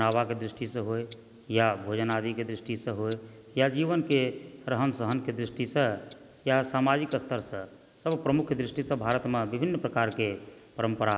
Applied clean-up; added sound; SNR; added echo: none; Tick-tock; 10 dB; none.